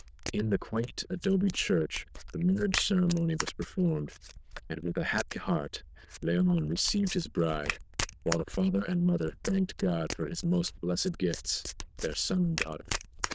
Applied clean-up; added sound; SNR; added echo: neural diffusion model UNIVERSE++.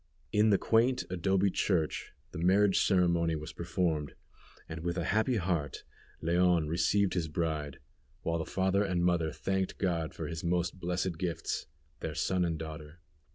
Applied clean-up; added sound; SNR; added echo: none; none; none; none.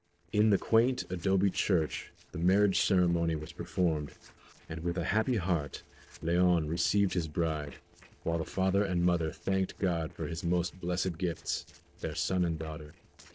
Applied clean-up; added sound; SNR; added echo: neural separator model SepFormer DNS4.